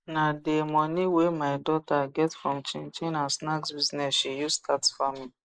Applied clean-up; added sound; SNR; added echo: neural mask model Resemble Enhance denoiser.